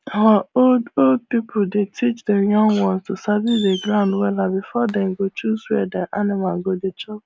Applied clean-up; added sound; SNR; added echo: none; Fireworks; 19 dB; none.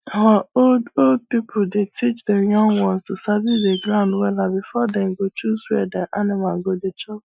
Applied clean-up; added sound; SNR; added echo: classical method Wiener filter.